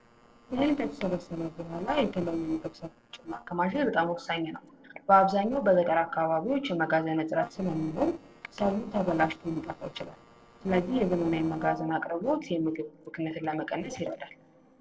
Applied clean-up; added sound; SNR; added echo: neural separator model SepFormer DNS4.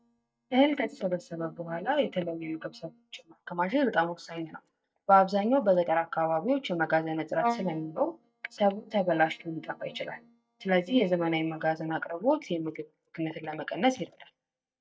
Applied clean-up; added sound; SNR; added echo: neural mask model DeepFilterNet 3.